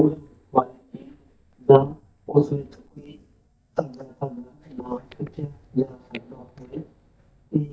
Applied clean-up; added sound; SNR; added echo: neural mask model DeepFilterNet 3.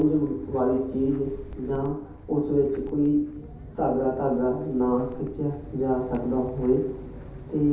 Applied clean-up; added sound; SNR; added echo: none; Wind; 16 dB; reverberation time 0.5 s.